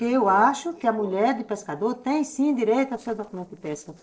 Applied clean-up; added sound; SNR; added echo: neural separator model SepFormer DNS4.